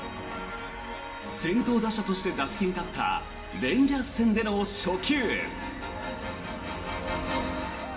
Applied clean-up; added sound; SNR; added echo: none; Engine starting / Motor vehicle (road); 17 dB; reverberation time 2.6 s.